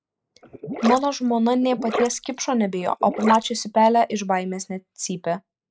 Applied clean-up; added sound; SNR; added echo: neural mask model Resemble Enhance denoiser.